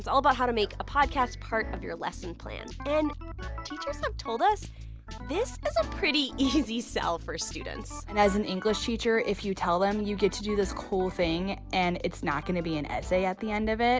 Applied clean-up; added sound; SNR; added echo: none; none; none; none.